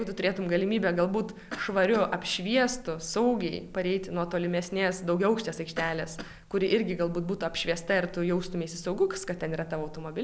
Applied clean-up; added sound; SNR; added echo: none; Cough; 16 dB; none.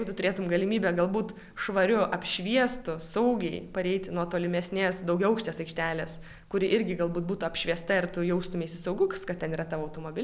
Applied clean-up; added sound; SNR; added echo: none; none; none; none.